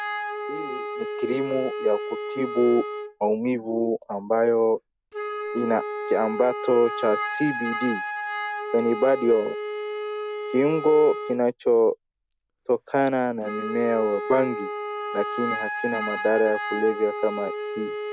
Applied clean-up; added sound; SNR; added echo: none; Wind instrument, woodwind instrument; 7 dB; none.